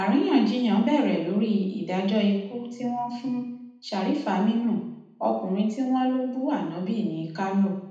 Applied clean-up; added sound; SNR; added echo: none; none; none; reverberation time 0.8 s.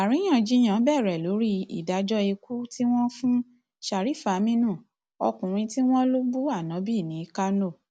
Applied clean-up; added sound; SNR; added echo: none; none; none; none.